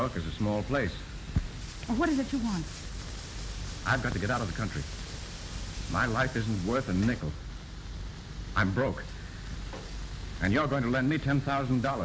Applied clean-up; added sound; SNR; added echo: none; Bathtub (filling or washing); 18 dB; none.